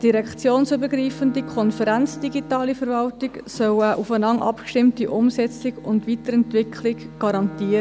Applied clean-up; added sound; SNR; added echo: none; Bowed string instrument; 18 dB; none.